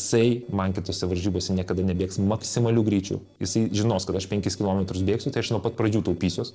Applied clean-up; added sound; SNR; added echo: neural separator model SepFormer DNS4.